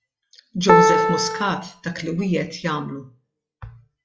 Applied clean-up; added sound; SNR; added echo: classical method log-MMSE.